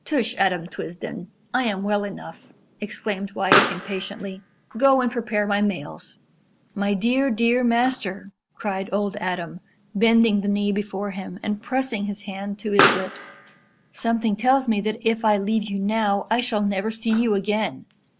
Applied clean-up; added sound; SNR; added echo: none; Explosion; 8 dB; none.